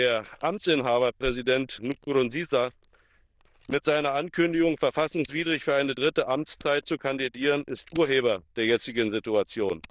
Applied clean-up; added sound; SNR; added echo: neural diffusion model UNIVERSE++.